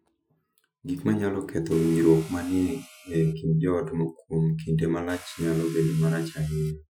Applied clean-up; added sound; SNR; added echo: classical method Wiener filter.